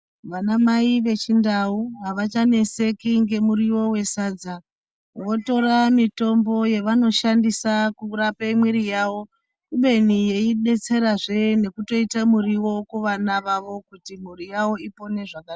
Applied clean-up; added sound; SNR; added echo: none; none; none; none.